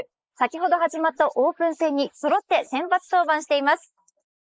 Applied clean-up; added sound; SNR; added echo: neural mask model Resemble Enhance denoiser.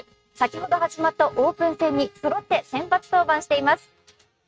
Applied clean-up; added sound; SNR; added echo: neural mask model RNNoise.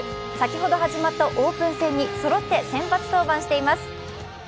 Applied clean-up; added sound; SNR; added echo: none; Wind instrument, woodwind instrument; 11 dB; none.